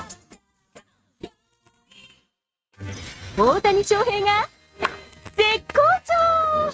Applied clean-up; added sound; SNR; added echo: neural mask model RNNoise.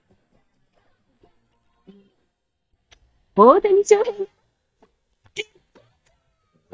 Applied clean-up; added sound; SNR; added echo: neural mask model DeepFilterNet 3.